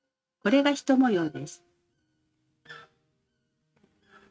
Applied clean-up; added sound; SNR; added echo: neural mask model RNNoise.